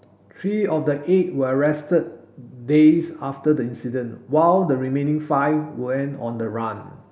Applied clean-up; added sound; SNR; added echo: none; none; none; none.